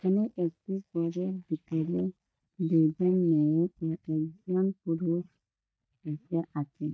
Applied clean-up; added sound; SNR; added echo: neural mask model DeepFilterNet 3.